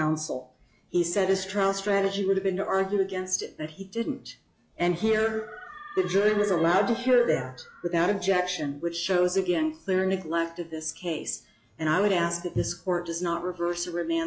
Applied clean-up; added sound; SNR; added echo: classical method log-MMSE.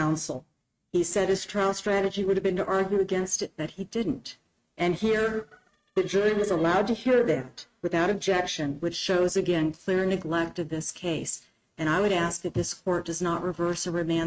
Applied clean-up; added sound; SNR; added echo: neural mask model RNNoise.